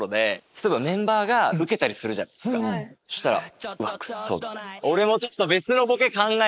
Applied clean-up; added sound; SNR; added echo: neural mask model Resemble Enhance denoiser.